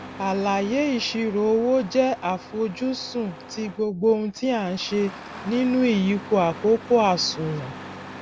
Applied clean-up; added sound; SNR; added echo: none; Engine starting; 16 dB; none.